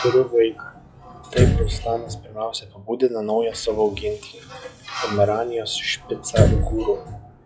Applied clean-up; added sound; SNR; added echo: classical method log-MMSE.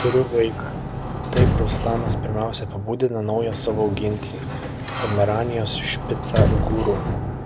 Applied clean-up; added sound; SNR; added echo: none; Sliding door; 1 dB; none.